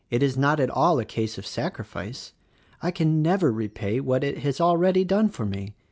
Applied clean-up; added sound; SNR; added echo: none; none; none; none.